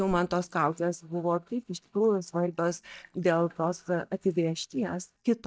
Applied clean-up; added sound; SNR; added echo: neural mask model DeepFilterNet 3.